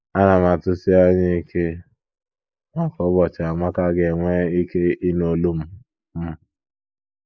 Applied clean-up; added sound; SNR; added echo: neural mask model Resemble Enhance denoiser.